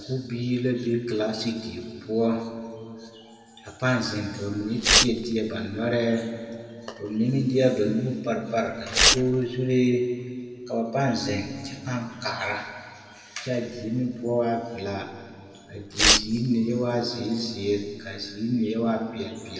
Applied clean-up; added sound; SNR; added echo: none; Tearing; -2 dB; reverberation time 2.1 s.